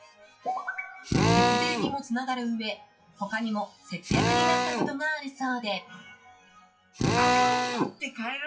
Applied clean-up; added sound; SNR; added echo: classical method WPE with log-MMSE.